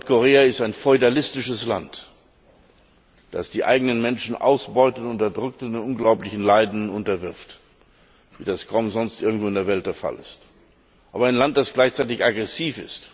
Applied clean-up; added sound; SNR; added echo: none; none; none; none.